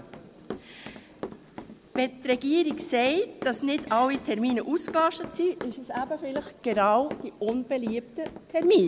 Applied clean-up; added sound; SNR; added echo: none; Run; 15 dB; none.